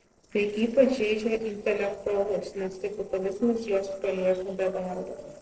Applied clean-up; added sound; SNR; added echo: neural separator model SepFormer DNS4.